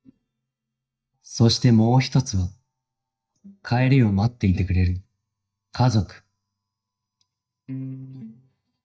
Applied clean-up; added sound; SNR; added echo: neural mask model DeepFilterNet 3.